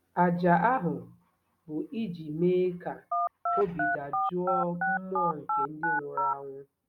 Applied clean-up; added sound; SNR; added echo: none; Telephone; 0 dB; none.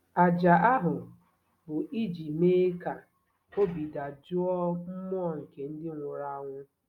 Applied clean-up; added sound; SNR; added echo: none; none; none; none.